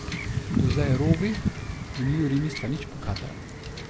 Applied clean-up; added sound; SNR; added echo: none; Wind / Ocean / Boat, Water vehicle; -1 dB; none.